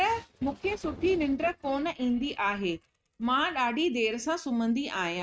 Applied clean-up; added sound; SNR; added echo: neural mask model RNNoise.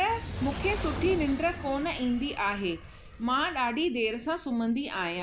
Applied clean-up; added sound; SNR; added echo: none; Fire; 10 dB; none.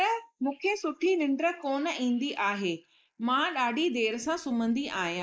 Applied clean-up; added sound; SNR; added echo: neural mask model Resemble Enhance denoiser.